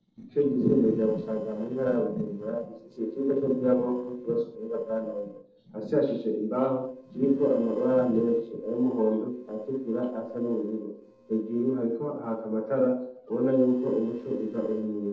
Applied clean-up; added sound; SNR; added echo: neural separator model SepFormer DNS4.